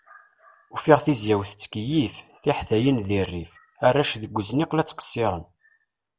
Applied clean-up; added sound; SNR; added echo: none; none; none; none.